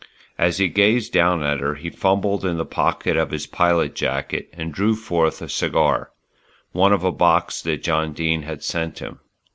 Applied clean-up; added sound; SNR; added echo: none; none; none; none.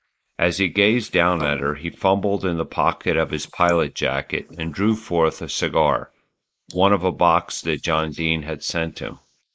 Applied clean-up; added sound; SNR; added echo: neural mask model Resemble Enhance denoiser.